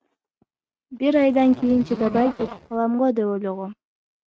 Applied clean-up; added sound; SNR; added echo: neural mask model RNNoise.